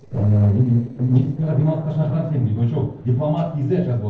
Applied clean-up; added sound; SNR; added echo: neural separator model SepFormer DNS4.